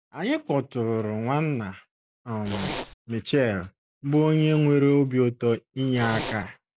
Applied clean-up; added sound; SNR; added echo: none; Zipper (clothing); 8 dB; none.